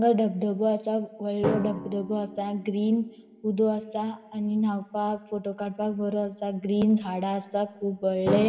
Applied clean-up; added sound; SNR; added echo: none; Drum; 12 dB; reverberation time 1.5 s.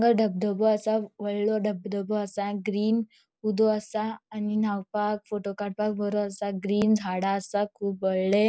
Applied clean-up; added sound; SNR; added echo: none; none; none; none.